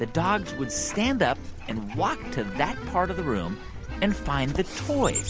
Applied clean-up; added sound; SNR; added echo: none; none; none; none.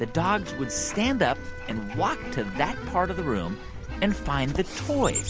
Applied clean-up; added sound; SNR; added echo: none; Wind instrument, woodwind instrument; 20 dB; none.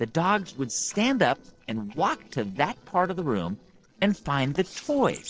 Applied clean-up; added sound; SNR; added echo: neural separator model SepFormer DNS4.